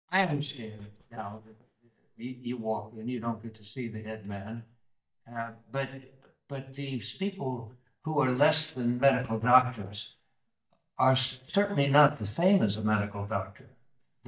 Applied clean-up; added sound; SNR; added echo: neural mask model DeepFilterNet 3.